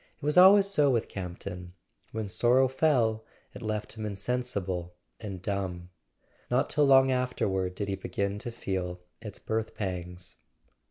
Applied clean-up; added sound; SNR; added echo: none; none; none; none.